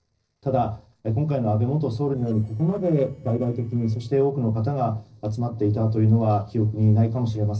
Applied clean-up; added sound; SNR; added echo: neural separator model SepFormer DNS4.